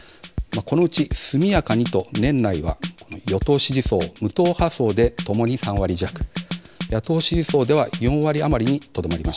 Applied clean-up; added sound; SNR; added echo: none; Drum kit; 9 dB; none.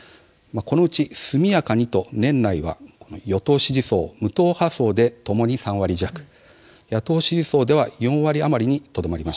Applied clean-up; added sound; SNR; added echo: none; none; none; none.